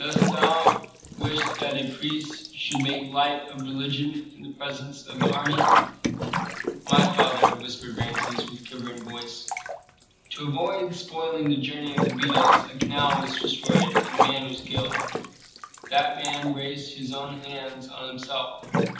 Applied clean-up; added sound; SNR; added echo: none; Sink (filling or washing); -2 dB; reverberation time 0.8 s.